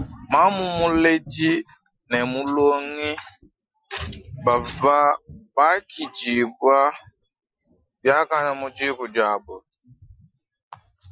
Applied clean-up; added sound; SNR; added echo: classical method Wiener filter.